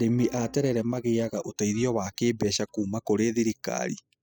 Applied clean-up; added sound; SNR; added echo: classical method spectral subtraction.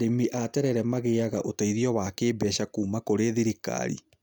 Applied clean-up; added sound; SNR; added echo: none; none; none; none.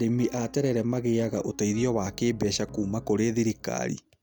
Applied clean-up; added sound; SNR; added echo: none; Piano; 20 dB; none.